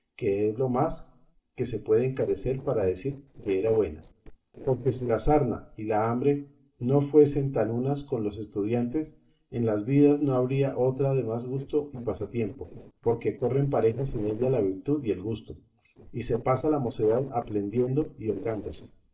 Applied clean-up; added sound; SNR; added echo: neural separator model SepFormer DNS4.